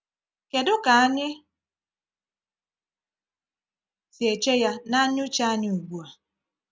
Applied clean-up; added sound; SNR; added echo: none; none; none; none.